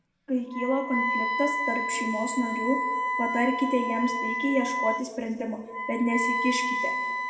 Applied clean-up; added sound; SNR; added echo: none; Wind instrument, woodwind instrument; 1 dB; reverberation time 1.6 s.